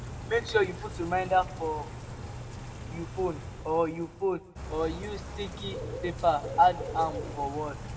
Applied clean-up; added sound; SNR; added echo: none; Bird / Rain; 9 dB; reverberation time 0.6 s.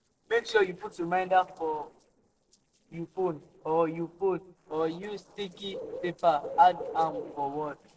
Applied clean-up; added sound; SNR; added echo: neural separator model SepFormer DNS4.